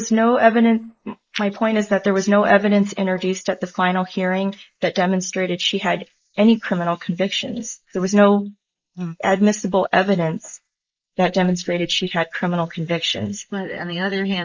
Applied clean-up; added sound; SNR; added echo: neural mask model Resemble Enhance denoiser.